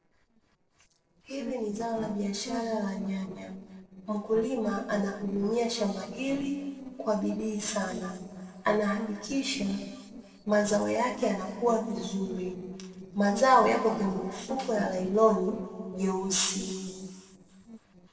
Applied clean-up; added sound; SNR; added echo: neural separator model SepFormer DNS4.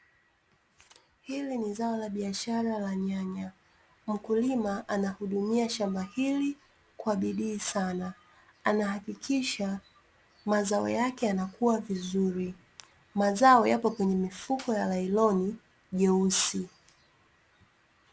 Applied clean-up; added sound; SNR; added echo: none; none; none; none.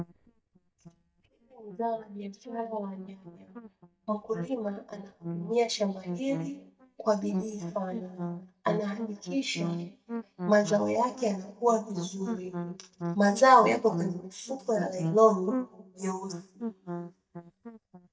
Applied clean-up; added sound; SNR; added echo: neural mask model DeepFilterNet 3.